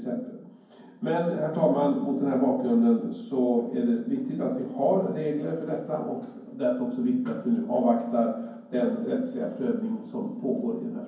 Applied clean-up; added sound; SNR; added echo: none; none; none; reverberation time 0.9 s.